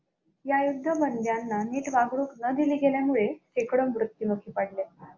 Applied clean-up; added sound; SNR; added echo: none; none; none; none.